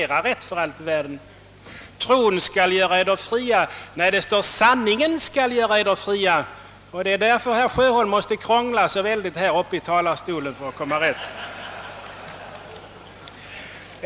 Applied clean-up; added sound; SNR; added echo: none; none; none; none.